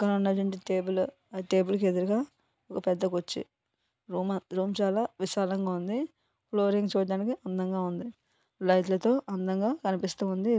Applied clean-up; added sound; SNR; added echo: none; none; none; none.